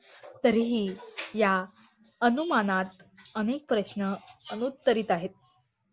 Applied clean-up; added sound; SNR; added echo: none; none; none; none.